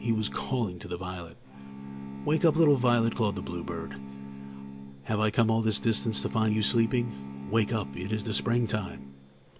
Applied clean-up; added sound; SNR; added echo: none; Bowed string instrument; 11 dB; none.